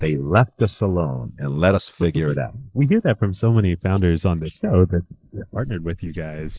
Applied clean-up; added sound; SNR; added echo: neural mask model Resemble Enhance denoiser.